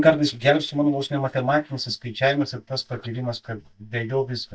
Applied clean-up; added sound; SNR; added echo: neural mask model DeepFilterNet 3.